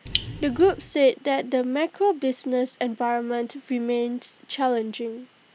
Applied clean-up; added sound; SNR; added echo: none; Raindrop; 7 dB; none.